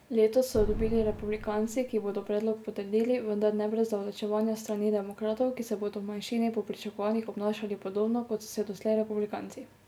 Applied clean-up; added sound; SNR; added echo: none; Boom; 7 dB; none.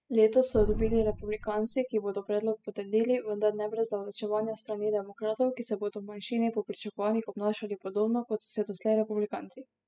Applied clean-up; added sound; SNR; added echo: classical method spectral subtraction.